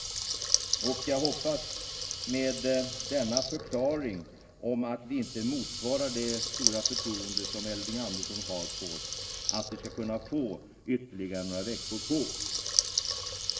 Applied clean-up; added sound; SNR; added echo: none; Water tap, faucet / Liquid; 1 dB; reverberation time 1.7 s.